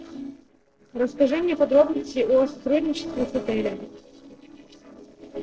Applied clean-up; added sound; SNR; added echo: neural separator model SepFormer DNS4.